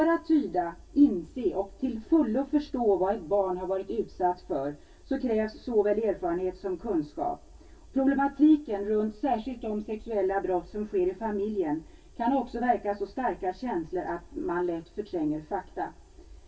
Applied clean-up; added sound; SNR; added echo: none; none; none; reverberation time 0.1 s.